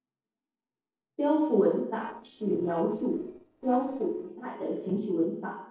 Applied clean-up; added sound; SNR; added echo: neural separator model SepFormer DNS4.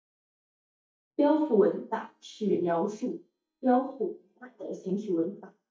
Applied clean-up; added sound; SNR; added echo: neural mask model DeepFilterNet 3.